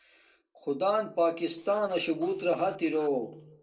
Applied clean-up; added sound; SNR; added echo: neural separator model SepFormer DNS4.